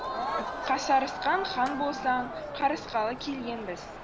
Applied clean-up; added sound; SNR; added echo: none; Dog + Crowd; 6 dB; none.